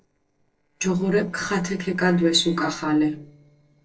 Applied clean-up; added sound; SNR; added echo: neural separator model SepFormer DNS4.